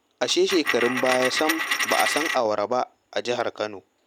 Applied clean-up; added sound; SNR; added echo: none; Coin (dropping); 2 dB; none.